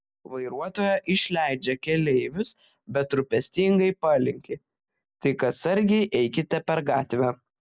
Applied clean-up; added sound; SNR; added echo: none; none; none; none.